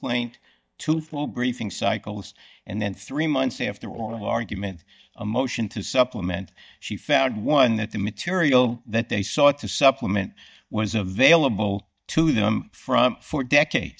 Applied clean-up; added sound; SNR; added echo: neural mask model DeepFilterNet 3.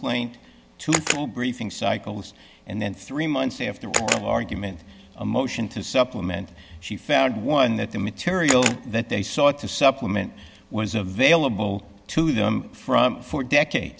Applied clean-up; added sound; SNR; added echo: none; Camera; 6 dB; none.